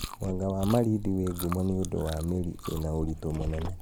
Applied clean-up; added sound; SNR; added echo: none; Chewing, mastication; 10 dB; none.